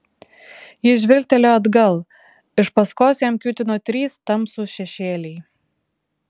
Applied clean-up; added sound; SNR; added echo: none; none; none; none.